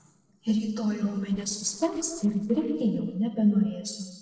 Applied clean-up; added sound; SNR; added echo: neural separator model SepFormer DNS4.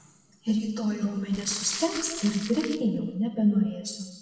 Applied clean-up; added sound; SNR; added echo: none; Crumpling, crinkling; 12 dB; reverberation time 1.3 s.